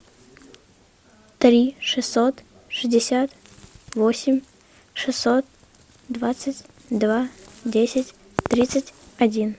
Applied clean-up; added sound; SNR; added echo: none; none; none; none.